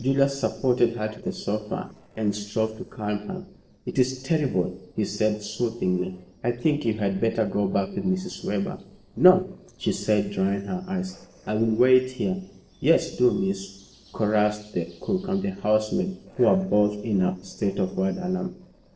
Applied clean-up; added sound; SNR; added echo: neural separator model SepFormer DNS4.